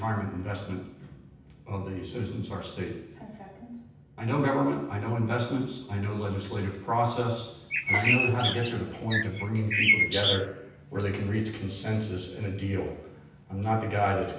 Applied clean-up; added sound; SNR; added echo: none; Bird; -3 dB; reverberation time 0.9 s.